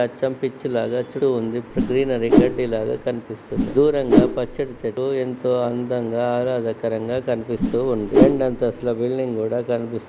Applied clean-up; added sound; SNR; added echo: none; Whoosh, swoosh, swish; -1 dB; none.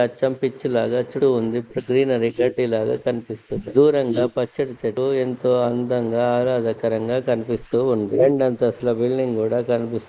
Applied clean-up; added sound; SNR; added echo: neural mask model Resemble Enhance denoiser.